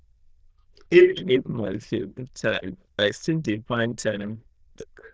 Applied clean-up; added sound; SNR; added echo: neural diffusion model UNIVERSE++.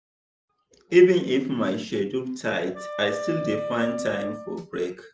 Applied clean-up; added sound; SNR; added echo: none; Wind instrument, woodwind instrument; 9 dB; none.